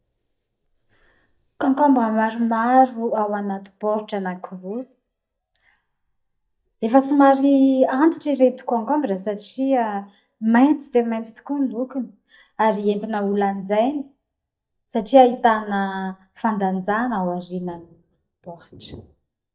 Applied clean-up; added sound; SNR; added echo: neural mask model DeepFilterNet 3.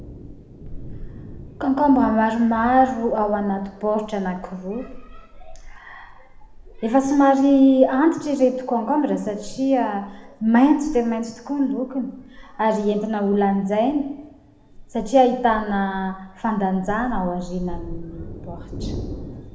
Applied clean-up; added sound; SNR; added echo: none; Thunder; 16 dB; reverberation time 0.8 s.